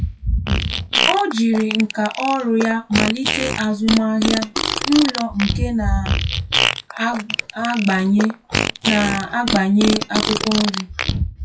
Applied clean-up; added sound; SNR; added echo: classical method WPE with log-MMSE.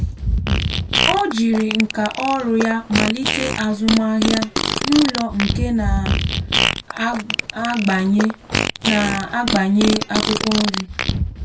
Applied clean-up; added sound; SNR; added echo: none; Fart; 2 dB; reverberation time 0.2 s.